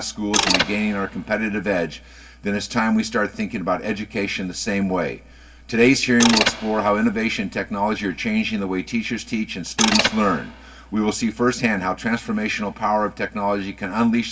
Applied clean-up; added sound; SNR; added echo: none; Mechanisms; 4 dB; reverberation time 0.2 s.